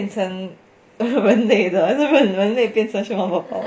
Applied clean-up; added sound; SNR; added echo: none; none; none; none.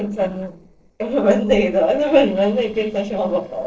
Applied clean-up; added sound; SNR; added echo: neural separator model SepFormer DNS4.